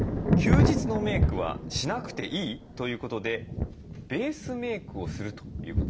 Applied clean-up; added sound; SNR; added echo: none; Thunder; -4 dB; none.